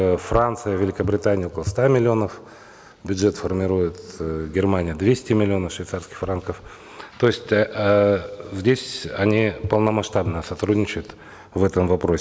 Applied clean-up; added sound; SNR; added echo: none; Walk, footsteps / Bird vocalization, bird call, bird song; 14 dB; none.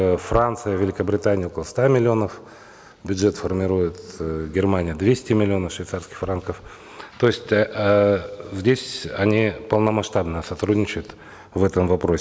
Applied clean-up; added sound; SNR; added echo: none; none; none; none.